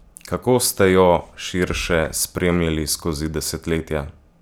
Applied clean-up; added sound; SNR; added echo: none; none; none; none.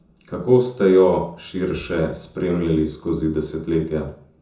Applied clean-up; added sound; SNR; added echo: none; none; none; reverberation time 0.5 s.